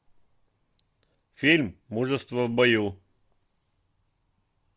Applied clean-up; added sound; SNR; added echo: none; none; none; none.